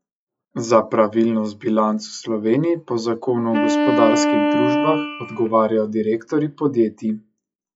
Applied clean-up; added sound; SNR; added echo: classical method log-MMSE.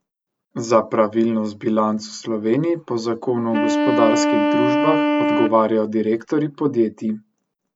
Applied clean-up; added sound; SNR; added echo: none; Wind instrument, woodwind instrument; 0 dB; none.